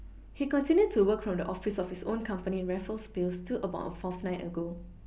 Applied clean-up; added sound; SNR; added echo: none; none; none; none.